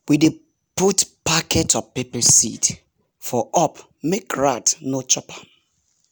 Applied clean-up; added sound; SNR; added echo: none; none; none; none.